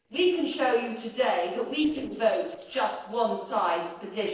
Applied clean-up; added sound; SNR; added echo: neural separator model SepFormer DNS4.